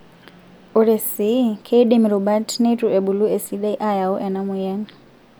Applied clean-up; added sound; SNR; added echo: none; none; none; none.